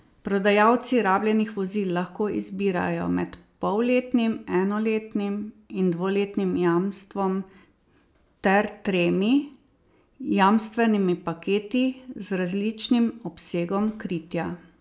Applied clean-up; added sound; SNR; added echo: none; none; none; none.